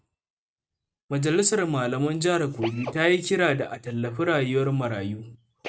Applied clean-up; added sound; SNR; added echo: neural mask model RNNoise.